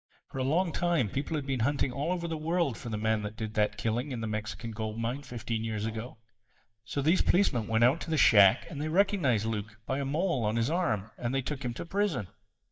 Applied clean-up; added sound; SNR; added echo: neural mask model DeepFilterNet 3.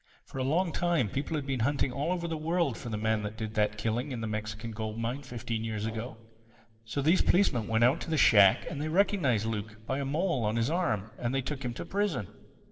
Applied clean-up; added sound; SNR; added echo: neural separator model SepFormer DNS4.